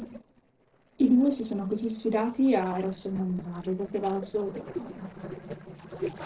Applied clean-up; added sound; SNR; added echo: neural separator model SepFormer DNS4.